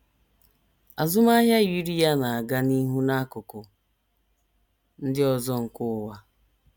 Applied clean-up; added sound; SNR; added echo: none; none; none; none.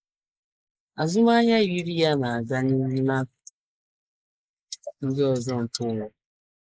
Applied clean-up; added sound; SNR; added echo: neural mask model Resemble Enhance denoiser.